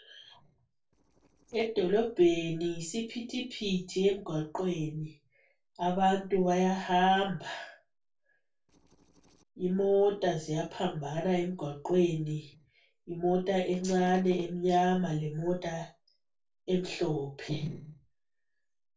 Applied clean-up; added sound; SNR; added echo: neural separator model SepFormer DNS4.